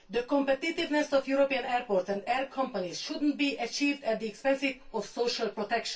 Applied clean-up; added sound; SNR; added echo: none; none; none; reverberation time 0.2 s.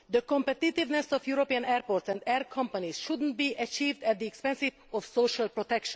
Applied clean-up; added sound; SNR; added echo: none; none; none; none.